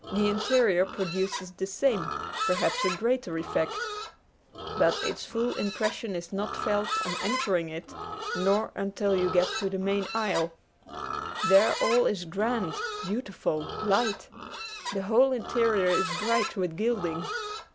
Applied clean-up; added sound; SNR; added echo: none; Livestock, farm animals, working animals; 7 dB; none.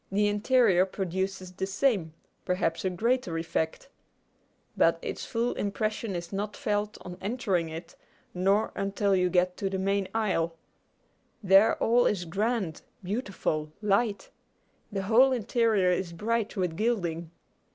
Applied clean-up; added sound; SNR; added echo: none; none; none; none.